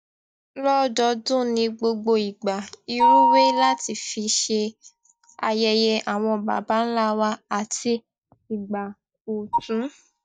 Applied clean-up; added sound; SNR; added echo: neural mask model DeepFilterNet 3.